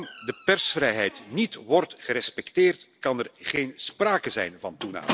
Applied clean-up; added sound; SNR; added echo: none; Squeak; 14 dB; none.